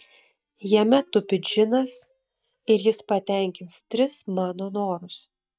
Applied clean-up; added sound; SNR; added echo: neural mask model DeepFilterNet 3.